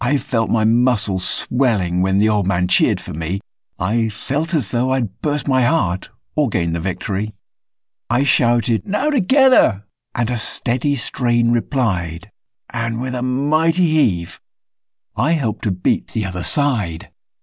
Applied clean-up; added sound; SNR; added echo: none; none; none; none.